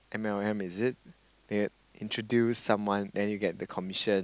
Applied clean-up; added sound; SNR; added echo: none; none; none; none.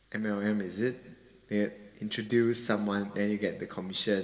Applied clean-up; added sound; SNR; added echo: none; none; none; reverberation time 1.4 s.